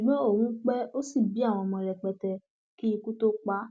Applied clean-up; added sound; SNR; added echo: none; none; none; none.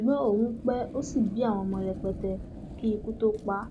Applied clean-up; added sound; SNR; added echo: none; Fire; 12 dB; none.